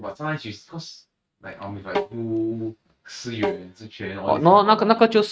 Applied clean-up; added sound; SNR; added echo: neural mask model RNNoise.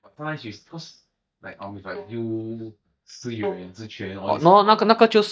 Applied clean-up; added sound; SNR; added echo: neural mask model DeepFilterNet 3.